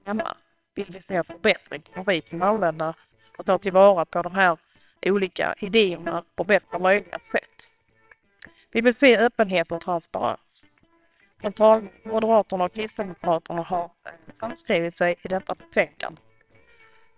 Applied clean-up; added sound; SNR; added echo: neural separator model SepFormer WHAMR!.